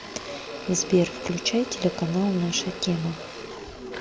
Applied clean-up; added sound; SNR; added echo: none; Domestic sounds, home sounds; 14 dB; none.